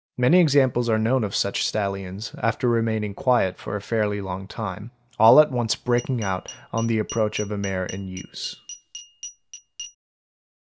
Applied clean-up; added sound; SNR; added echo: none; Glass; 17 dB; none.